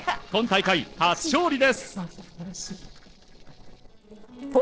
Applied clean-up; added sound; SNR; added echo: neural separator model SepFormer DNS4.